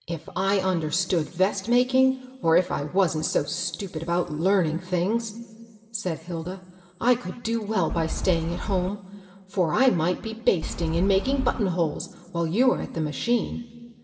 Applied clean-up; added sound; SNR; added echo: none; Wind; 5 dB; reverberation time 1.5 s.